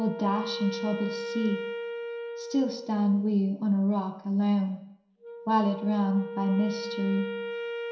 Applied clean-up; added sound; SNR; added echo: none; Wind instrument, woodwind instrument; 9 dB; reverberation time 0.7 s.